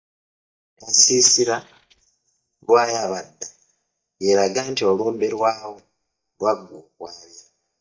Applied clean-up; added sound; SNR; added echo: neural mask model DeepFilterNet 3.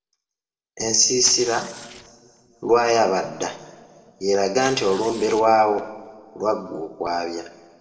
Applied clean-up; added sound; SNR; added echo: neural separator model SepFormer DNS4.